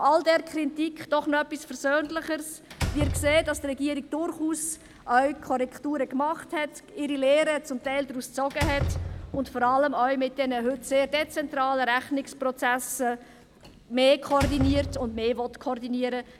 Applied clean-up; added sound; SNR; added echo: none; Slam; 11 dB; none.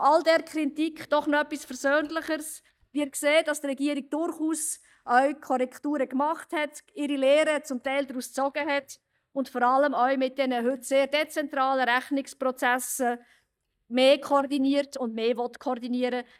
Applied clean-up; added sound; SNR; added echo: neural mask model DeepFilterNet 3.